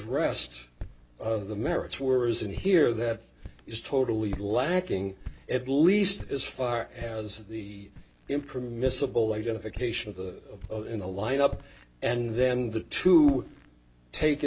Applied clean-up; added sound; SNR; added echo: none; Walk, footsteps; 16 dB; none.